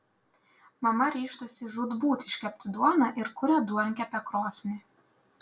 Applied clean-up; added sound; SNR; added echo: none; none; none; none.